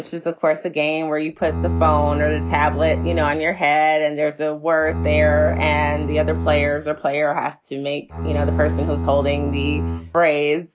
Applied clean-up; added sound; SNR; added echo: none; Bowed string instrument; 3 dB; none.